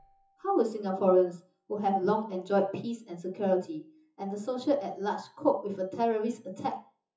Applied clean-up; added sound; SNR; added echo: classical method WPE with log-MMSE.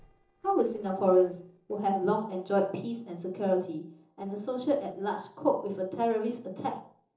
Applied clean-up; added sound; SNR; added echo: neural separator model SepFormer DNS4.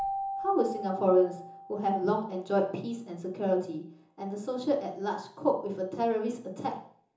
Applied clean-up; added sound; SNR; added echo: none; Keyboard (musical); 12 dB; reverberation time 0.6 s.